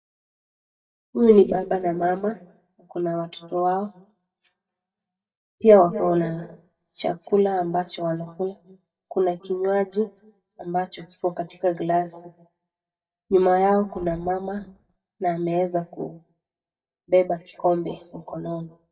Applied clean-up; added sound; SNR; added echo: neural mask model DeepFilterNet 3.